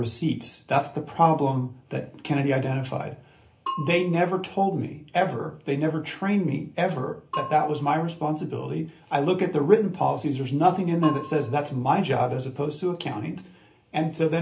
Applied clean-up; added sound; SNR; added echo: none; Bell / Percussion; 15 dB; reverberation time 0.3 s.